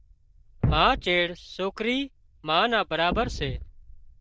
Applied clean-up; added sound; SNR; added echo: neural diffusion model UNIVERSE++.